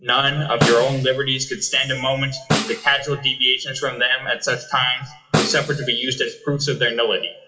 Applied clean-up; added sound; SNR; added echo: classical method WPE with log-MMSE.